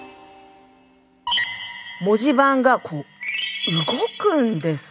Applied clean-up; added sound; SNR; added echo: none; none; none; none.